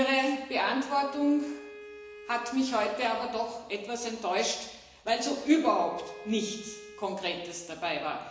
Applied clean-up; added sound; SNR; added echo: none; Bowed string instrument; 18 dB; reverberation time 1.0 s.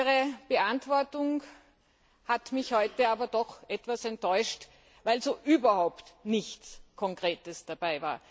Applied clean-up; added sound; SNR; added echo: none; none; none; none.